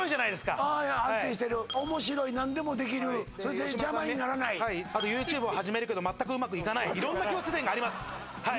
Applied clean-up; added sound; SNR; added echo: none; Cheering; 18 dB; none.